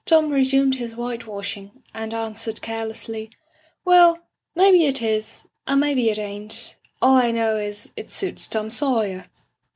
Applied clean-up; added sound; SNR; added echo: none; none; none; none.